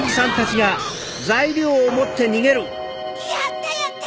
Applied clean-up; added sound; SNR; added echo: none; none; none; none.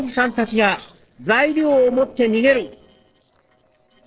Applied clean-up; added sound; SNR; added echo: neural separator model SepFormer DNS4.